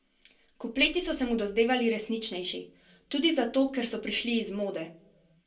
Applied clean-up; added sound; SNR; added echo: none; none; none; reverberation time 0.2 s.